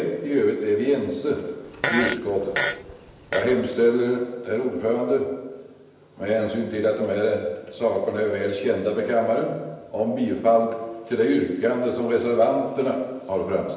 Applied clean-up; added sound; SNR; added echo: none; Fart; 5 dB; reverberation time 1.0 s.